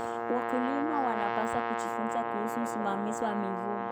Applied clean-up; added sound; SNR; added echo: none; Brass instrument; -1 dB; none.